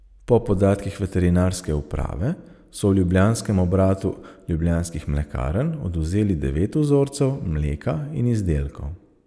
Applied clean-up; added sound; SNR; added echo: none; none; none; none.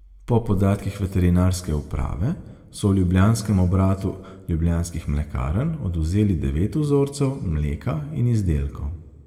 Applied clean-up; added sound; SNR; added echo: none; none; none; reverberation time 1.1 s.